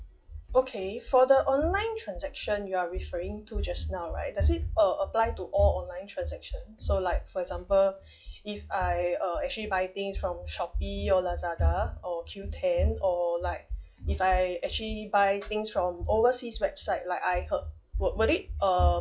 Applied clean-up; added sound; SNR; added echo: classical method log-MMSE.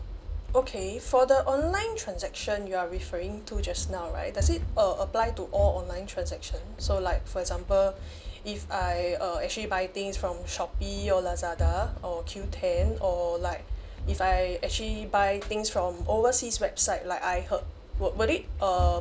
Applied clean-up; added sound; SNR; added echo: none; Run; 4 dB; none.